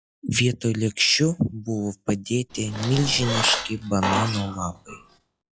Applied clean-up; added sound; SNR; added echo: classical method log-MMSE.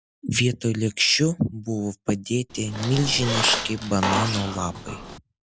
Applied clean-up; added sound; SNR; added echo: none; Squeak; 4 dB; none.